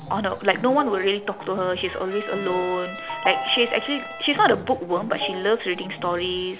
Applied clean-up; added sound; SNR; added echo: none; Trumpet + Organ; 10 dB; none.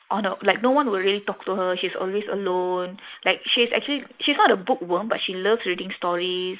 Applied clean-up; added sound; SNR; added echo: neural mask model Resemble Enhance denoiser.